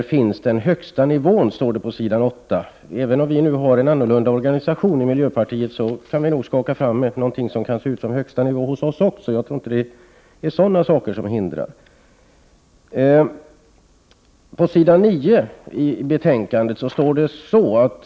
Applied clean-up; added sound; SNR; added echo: none; none; none; none.